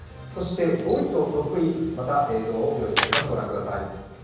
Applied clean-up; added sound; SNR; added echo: none; Camera; 5 dB; reverberation time 1.1 s.